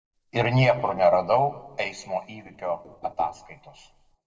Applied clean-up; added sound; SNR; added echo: neural separator model SepFormer DNS4.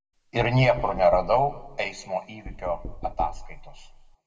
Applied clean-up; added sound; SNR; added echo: none; Knock; 12 dB; reverberation time 1.1 s.